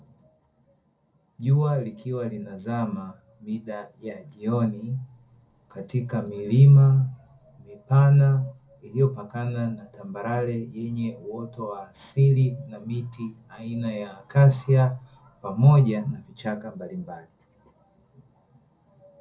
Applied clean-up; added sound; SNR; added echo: none; none; none; reverberation time 0.2 s.